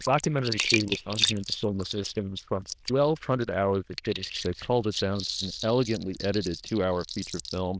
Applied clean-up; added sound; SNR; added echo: neural diffusion model UNIVERSE++.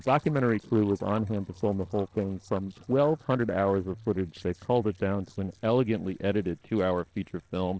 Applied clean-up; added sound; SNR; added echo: neural separator model SepFormer DNS4.